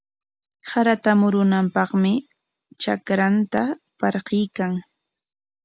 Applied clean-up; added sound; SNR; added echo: none; none; none; none.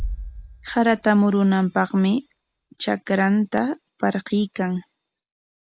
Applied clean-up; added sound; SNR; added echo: none; Bass drum; 16 dB; none.